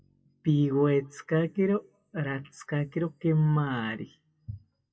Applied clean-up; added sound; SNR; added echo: classical method WPE with log-MMSE.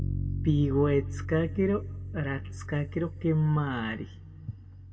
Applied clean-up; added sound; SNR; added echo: none; Bass guitar; 6 dB; reverberation time 1.4 s.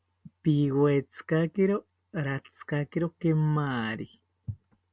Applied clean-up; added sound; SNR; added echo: none; none; none; none.